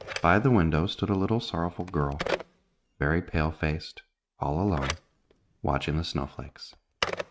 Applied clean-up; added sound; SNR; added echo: neural mask model RNNoise.